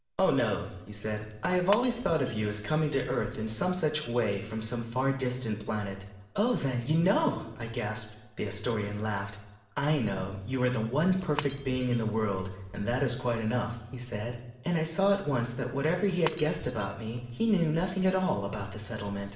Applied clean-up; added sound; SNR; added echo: none; Shatter / Crushing; 16 dB; reverberation time 0.8 s.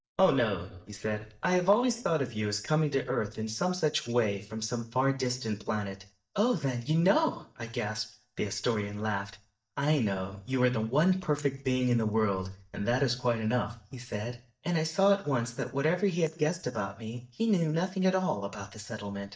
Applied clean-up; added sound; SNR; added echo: neural mask model DeepFilterNet 3.